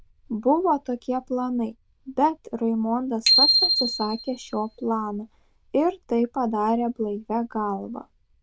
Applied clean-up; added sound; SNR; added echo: neural diffusion model UNIVERSE++.